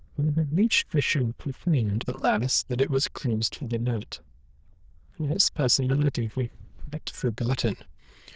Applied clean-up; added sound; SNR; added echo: neural diffusion model UNIVERSE++.